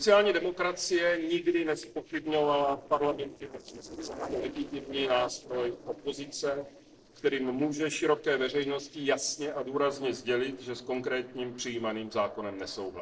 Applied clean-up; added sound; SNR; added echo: neural separator model SepFormer DNS4.